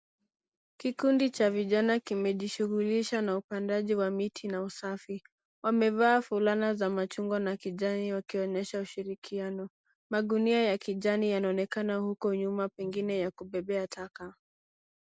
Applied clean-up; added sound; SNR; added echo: none; none; none; none.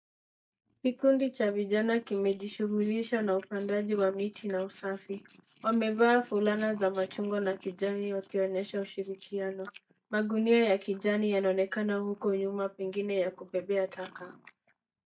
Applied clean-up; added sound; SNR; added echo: neural mask model DeepFilterNet 3.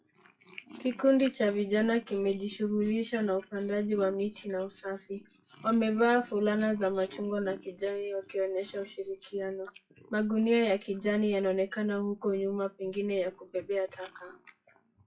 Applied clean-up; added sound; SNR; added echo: classical method WPE with log-MMSE.